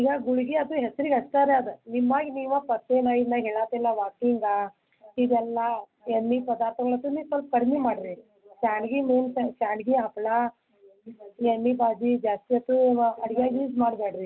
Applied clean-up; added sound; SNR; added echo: none; none; none; none.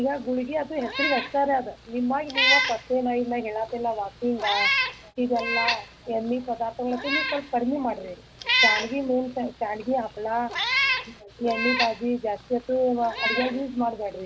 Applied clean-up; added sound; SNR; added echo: none; Meow; 2 dB; none.